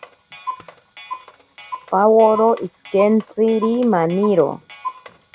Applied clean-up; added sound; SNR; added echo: none; Clock; 15 dB; none.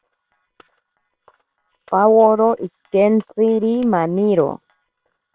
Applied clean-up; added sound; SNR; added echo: neural separator model SepFormer WHAM!.